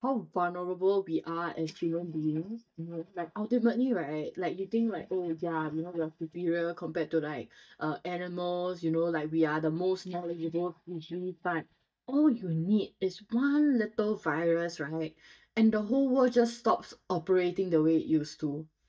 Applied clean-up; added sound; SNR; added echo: neural mask model DeepFilterNet 3.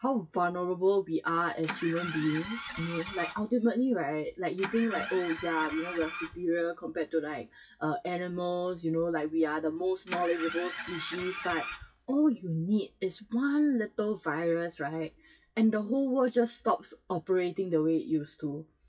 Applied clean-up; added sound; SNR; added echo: classical method WPE with log-MMSE.